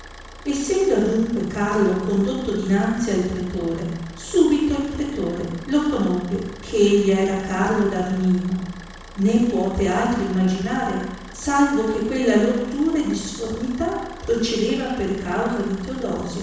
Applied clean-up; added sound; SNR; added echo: none; Idling / Car; 18 dB; reverberation time 1.1 s.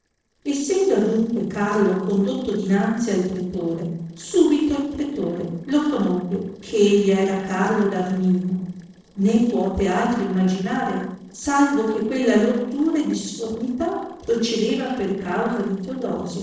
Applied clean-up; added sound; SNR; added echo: neural separator model SepFormer DNS4.